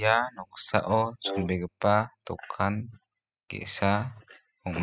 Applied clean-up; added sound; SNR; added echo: classical method spectral subtraction.